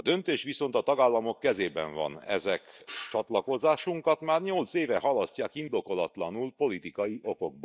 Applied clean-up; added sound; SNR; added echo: neural mask model DeepFilterNet 3.